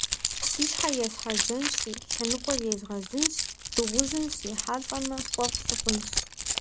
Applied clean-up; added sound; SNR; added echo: none; Keys jangling; -2 dB; none.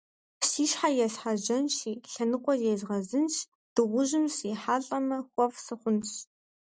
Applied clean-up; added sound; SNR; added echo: none; none; none; none.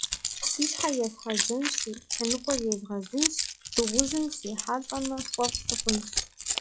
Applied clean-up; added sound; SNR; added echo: classical method log-MMSE.